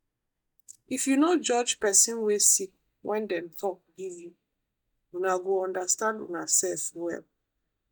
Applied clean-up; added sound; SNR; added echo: neural mask model DeepFilterNet 3.